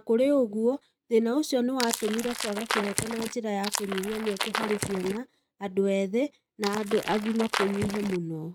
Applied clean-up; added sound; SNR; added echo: neural mask model RNNoise.